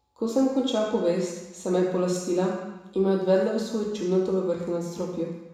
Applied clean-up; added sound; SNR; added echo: none; none; none; reverberation time 1.0 s.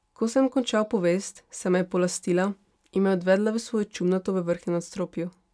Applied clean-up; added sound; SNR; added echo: none; none; none; none.